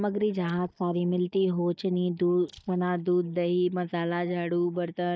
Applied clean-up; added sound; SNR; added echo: neural mask model DeepFilterNet 3.